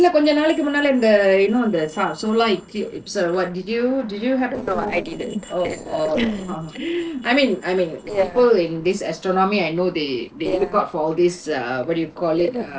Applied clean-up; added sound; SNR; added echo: neural separator model SepFormer DNS4.